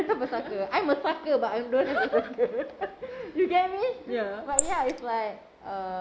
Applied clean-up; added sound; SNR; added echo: neural mask model Resemble Enhance denoiser.